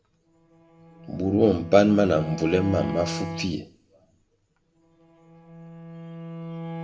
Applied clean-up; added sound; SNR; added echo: none; Bowed string instrument; 11 dB; reverberation time 0.5 s.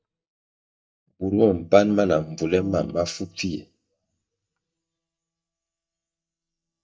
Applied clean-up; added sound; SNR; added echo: neural mask model DeepFilterNet 3.